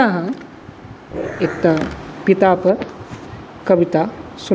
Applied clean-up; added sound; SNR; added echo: none; Growling; 10 dB; none.